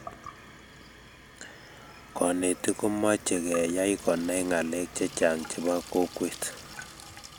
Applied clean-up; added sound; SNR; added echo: none; Sink (filling or washing) / Water tap, faucet; 16 dB; none.